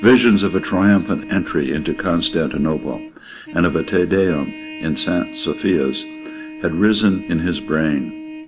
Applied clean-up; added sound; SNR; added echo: none; Trumpet; 14 dB; reverberation time 0.3 s.